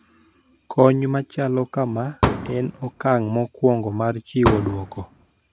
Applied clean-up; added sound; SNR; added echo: none; Fireworks; 3 dB; none.